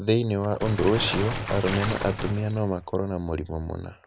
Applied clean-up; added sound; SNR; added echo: none; Water / Splash, splatter + Gunshot, gunfire; 7 dB; none.